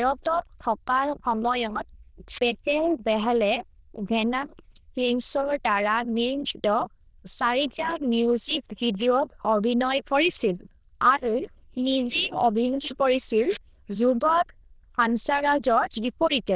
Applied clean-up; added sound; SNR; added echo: neural diffusion model UNIVERSE++.